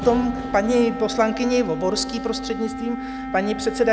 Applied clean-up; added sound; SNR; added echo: none; Wind instrument, woodwind instrument; 9 dB; none.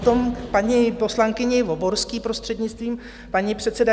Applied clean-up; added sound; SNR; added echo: none; none; none; none.